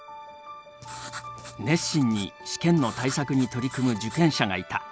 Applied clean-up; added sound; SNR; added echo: none; Writing; 16 dB; none.